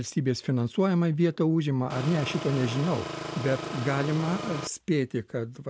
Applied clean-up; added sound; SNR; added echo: none; Engine; 8 dB; none.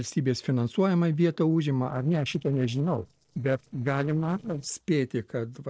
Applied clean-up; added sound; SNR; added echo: neural separator model SepFormer DNS4.